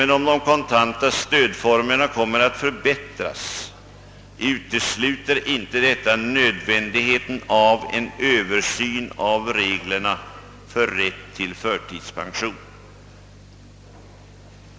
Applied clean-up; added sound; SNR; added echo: none; none; none; none.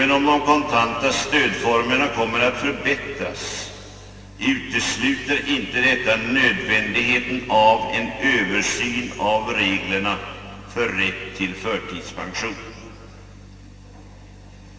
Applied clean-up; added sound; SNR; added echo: none; none; none; reverberation time 2.4 s.